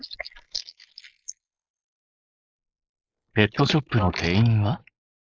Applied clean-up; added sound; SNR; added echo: neural mask model Resemble Enhance denoiser.